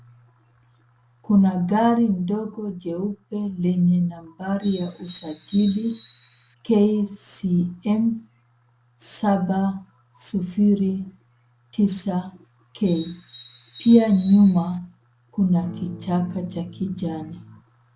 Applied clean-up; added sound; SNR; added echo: none; Electric guitar / Strum + Bird; 14 dB; none.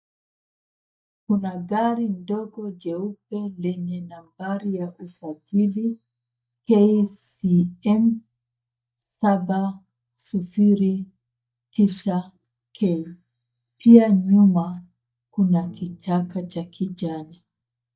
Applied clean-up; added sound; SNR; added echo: neural mask model DeepFilterNet 3.